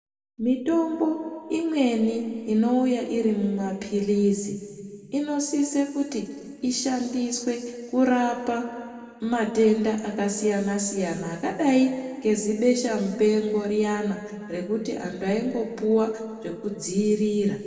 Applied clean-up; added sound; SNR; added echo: none; none; none; reverberation time 1.9 s.